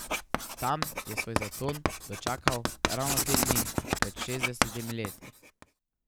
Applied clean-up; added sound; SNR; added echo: none; Writing; -5 dB; none.